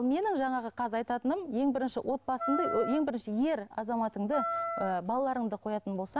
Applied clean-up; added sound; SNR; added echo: none; Wind instrument, woodwind instrument; 5 dB; none.